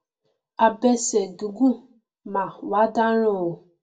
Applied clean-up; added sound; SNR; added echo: none; none; none; reverberation time 0.2 s.